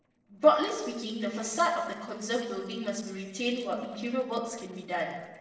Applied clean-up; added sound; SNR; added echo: neural separator model SepFormer DNS4.